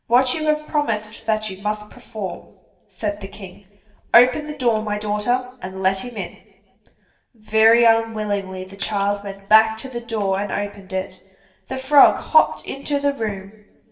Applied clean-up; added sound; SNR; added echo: none; none; none; reverberation time 0.8 s.